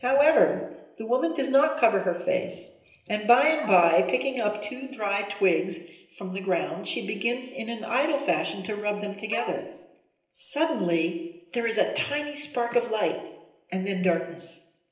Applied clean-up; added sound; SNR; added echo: neural separator model SepFormer DNS4.